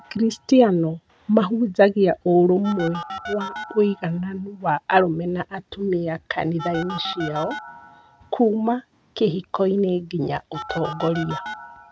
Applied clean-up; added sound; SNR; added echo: none; Telephone; 15 dB; none.